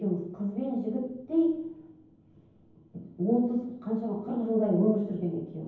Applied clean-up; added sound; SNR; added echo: none; none; none; reverberation time 0.9 s.